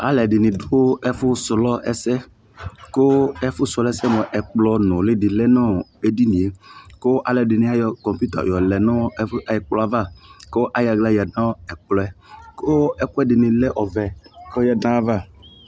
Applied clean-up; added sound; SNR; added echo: none; none; none; none.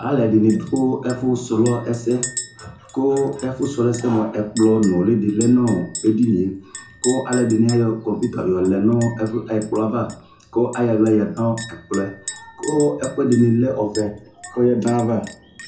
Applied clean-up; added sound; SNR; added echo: none; Chink, clink; 16 dB; reverberation time 0.5 s.